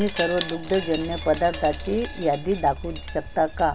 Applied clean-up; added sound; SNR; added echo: none; Wind chime; 13 dB; none.